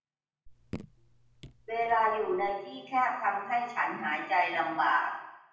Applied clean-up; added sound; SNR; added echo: none; Raindrop / Drip; 17 dB; reverberation time 0.9 s.